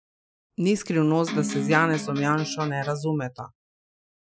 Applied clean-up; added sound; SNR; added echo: classical method Wiener filter.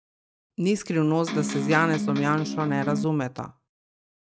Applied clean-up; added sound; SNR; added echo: neural mask model RNNoise.